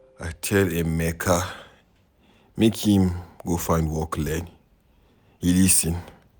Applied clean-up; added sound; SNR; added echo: none; none; none; none.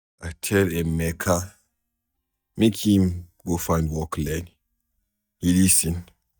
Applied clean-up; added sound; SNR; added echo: neural mask model DeepFilterNet 3.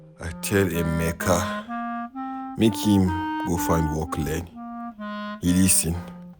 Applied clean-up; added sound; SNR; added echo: none; Wind instrument, woodwind instrument; 7 dB; none.